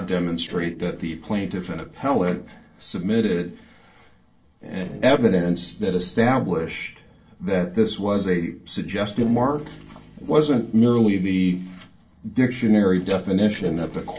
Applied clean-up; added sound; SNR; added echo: neural separator model SepFormer DNS4.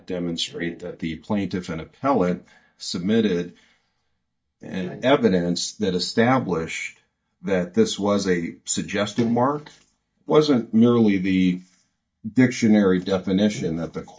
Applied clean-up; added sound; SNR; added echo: neural mask model DeepFilterNet 3.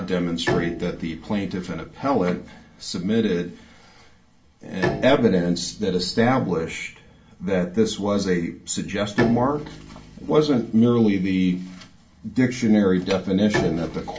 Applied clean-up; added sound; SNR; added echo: none; Bowed string instrument; 12 dB; reverberation time 0.2 s.